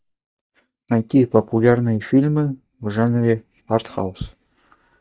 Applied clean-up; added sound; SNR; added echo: neural mask model DeepFilterNet 3.